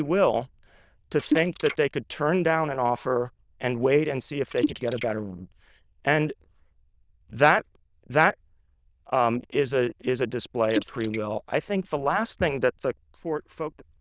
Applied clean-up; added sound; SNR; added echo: neural diffusion model UNIVERSE++.